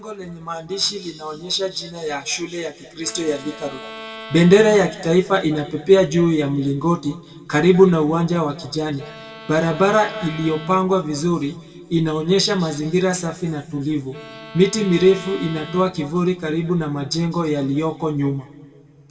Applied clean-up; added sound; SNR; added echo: none; Bowed string instrument; 19 dB; reverberation time 1.6 s.